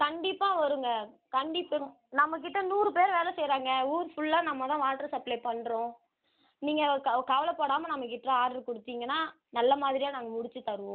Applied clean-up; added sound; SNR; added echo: none; none; none; none.